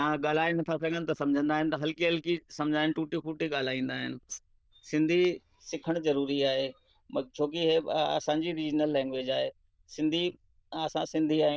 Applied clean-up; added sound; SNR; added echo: neural diffusion model UNIVERSE++.